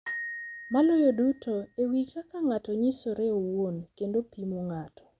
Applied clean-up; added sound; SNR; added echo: none; Glockenspiel; 15 dB; none.